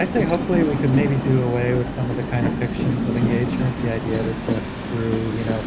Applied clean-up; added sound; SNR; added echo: none; Train; 1 dB; none.